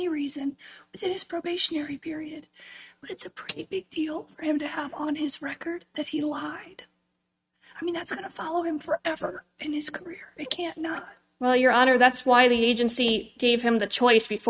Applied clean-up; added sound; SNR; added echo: neural mask model RNNoise.